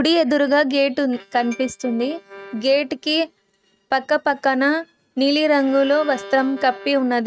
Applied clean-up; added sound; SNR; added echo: neural mask model RNNoise.